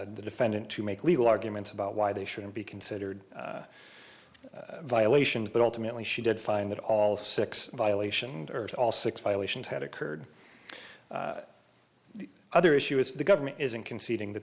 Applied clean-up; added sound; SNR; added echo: none; none; none; none.